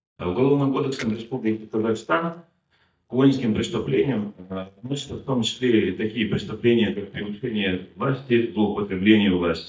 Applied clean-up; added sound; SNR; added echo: neural mask model DeepFilterNet 3.